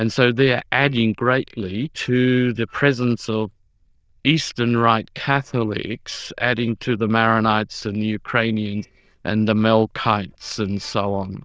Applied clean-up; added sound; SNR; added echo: neural diffusion model UNIVERSE++.